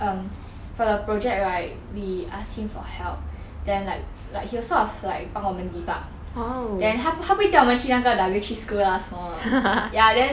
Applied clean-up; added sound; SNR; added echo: none; none; none; none.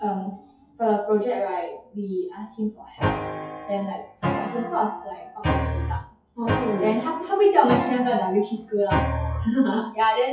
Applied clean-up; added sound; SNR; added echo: classical method WPE with log-MMSE.